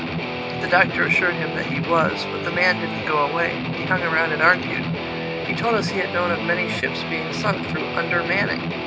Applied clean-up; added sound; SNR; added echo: none; Guitar; 3 dB; none.